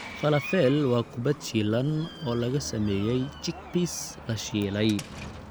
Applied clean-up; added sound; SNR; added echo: none; Door; 14 dB; none.